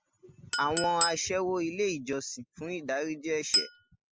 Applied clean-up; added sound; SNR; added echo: classical method spectral subtraction.